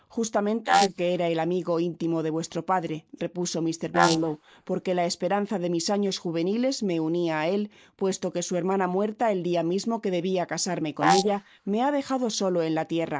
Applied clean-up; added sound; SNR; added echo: neural mask model Resemble Enhance denoiser.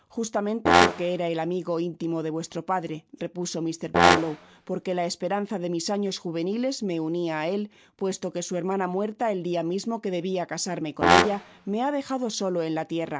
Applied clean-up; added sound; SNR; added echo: none; Brass instrument; -5 dB; none.